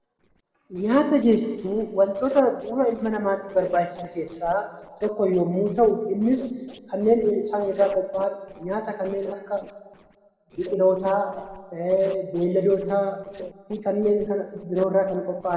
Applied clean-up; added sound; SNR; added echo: neural separator model SepFormer DNS4.